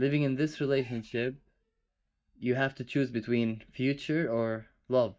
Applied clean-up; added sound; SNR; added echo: neural mask model DeepFilterNet 3.